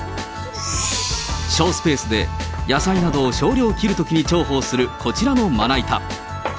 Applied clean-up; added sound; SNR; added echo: none; Slam; 20 dB; none.